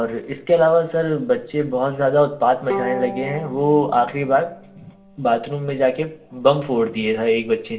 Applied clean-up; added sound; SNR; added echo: none; Bowed string instrument; 16 dB; reverberation time 0.5 s.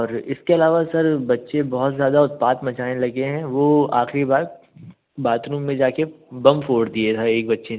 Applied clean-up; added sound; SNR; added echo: none; none; none; none.